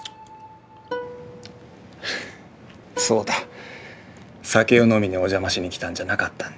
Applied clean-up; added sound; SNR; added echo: none; Plucked string instrument; 13 dB; none.